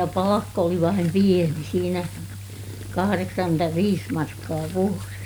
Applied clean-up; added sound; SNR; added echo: none; Gurgling + Frying (food); 20 dB; none.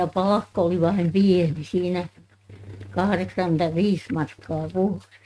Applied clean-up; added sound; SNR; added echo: neural mask model RNNoise.